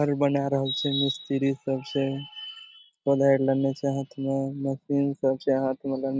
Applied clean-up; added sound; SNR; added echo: none; none; none; none.